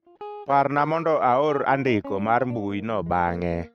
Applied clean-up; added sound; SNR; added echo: neural mask model RNNoise.